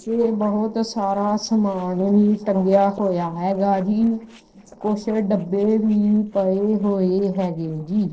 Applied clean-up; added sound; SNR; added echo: neural separator model SepFormer DNS4.